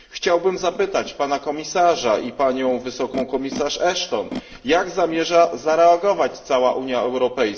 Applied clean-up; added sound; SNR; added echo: none; Animal; 20 dB; reverberation time 0.6 s.